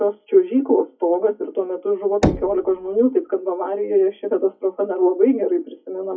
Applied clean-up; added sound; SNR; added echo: classical method WPE with log-MMSE.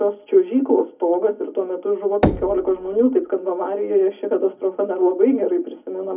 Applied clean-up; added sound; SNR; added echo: none; Knock / Wood; 8 dB; reverberation time 0.3 s.